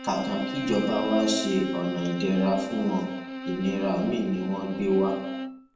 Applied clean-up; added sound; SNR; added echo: none; Bowed string instrument; 7 dB; reverberation time 0.7 s.